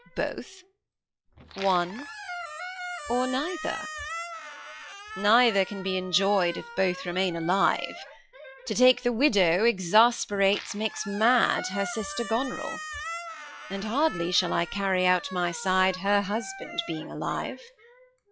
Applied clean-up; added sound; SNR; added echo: classical method log-MMSE.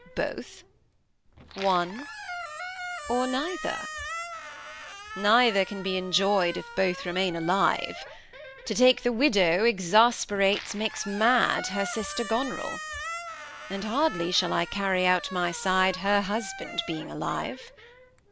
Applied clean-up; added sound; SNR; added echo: none; Squeak; 12 dB; none.